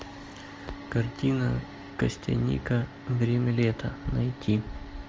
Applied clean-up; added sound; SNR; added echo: none; none; none; none.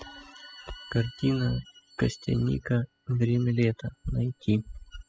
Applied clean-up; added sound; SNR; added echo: classical method spectral subtraction.